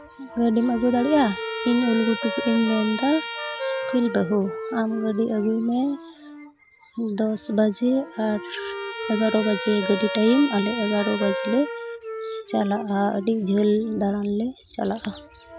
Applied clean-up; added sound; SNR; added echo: none; Wind instrument, woodwind instrument + Trumpet; 9 dB; none.